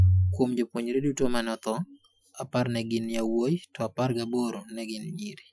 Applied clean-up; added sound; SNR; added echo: classical method Wiener filter.